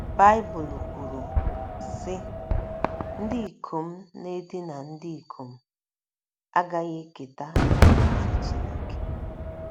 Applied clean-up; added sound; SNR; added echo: none; Fireworks; -3 dB; none.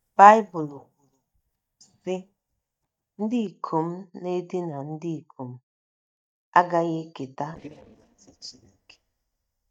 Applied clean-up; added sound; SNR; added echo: neural mask model DeepFilterNet 3.